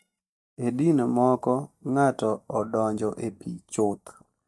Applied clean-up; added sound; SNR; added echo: neural mask model DeepFilterNet 3.